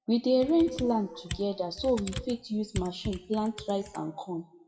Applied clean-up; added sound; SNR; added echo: classical method WPE with log-MMSE.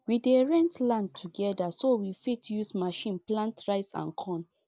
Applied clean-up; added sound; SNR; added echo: none; none; none; none.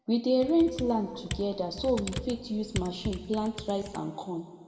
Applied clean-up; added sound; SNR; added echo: none; Computer keyboard; 10 dB; reverberation time 1.8 s.